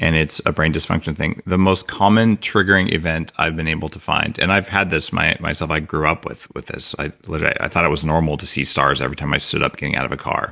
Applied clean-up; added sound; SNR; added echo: none; none; none; none.